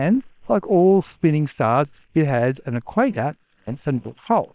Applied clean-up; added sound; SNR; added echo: neural separator model SepFormer WHAM!.